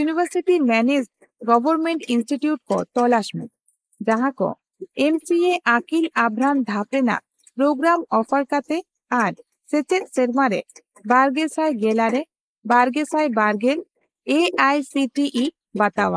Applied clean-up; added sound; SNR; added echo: neural mask model Resemble Enhance denoiser.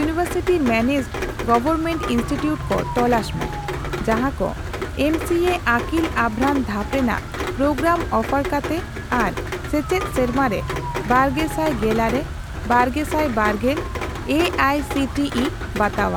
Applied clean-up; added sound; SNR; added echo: none; Rain; 5 dB; none.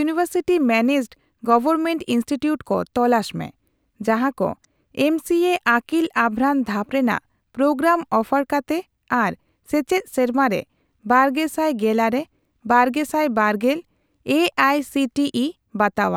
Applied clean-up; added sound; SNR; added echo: none; none; none; none.